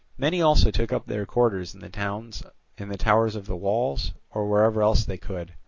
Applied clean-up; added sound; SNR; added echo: none; none; none; none.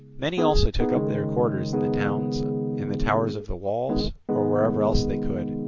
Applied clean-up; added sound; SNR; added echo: none; Piano; 1 dB; none.